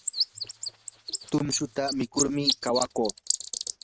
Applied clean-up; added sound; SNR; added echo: neural mask model RNNoise.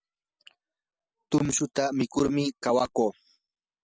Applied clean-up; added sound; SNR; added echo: none; none; none; none.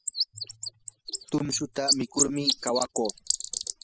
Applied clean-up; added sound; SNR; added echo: classical method spectral subtraction.